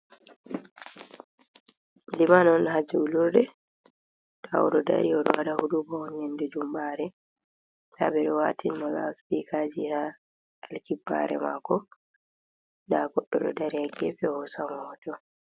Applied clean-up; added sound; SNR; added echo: none; none; none; none.